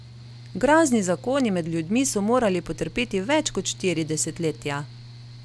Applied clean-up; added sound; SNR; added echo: none; Mechanical fan; 18 dB; none.